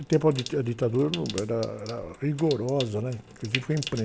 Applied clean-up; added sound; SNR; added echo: none; Trickle, dribble / Sink (filling or washing) / Water tap, faucet; 13 dB; none.